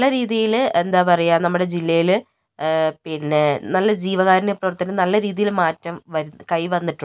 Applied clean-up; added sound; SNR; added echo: none; none; none; none.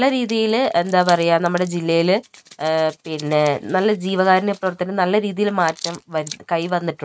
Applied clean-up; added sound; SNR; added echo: neural mask model RNNoise.